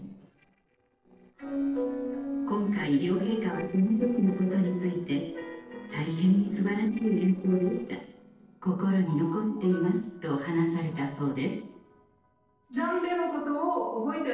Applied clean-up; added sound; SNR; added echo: neural separator model SepFormer DNS4.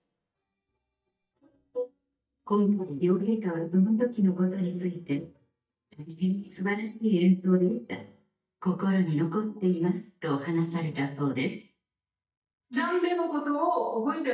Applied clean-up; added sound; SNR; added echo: neural mask model DeepFilterNet 3.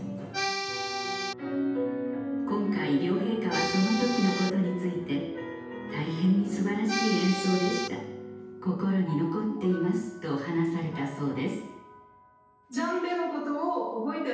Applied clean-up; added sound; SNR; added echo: none; Accordion; 3 dB; reverberation time 0.9 s.